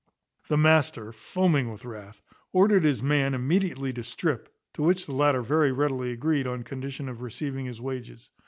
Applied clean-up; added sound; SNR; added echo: none; none; none; none.